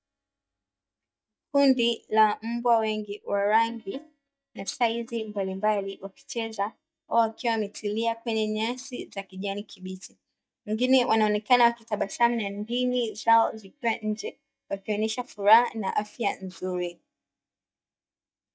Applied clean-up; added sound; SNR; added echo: neural mask model DeepFilterNet 3.